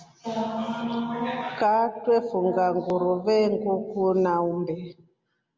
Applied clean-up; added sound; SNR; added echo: none; none; none; none.